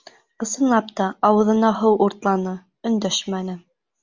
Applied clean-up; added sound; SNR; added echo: none; none; none; none.